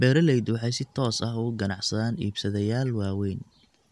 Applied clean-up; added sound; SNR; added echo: none; none; none; none.